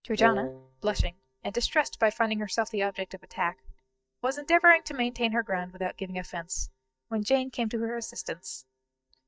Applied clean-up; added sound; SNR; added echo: neural mask model DeepFilterNet 3.